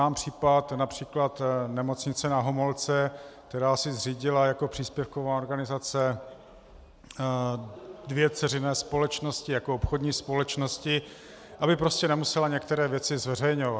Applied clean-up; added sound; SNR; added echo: none; none; none; none.